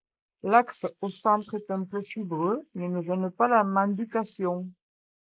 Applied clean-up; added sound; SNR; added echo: neural mask model Resemble Enhance denoiser.